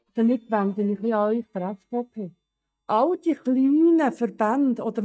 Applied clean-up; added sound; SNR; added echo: neural mask model DeepFilterNet 3.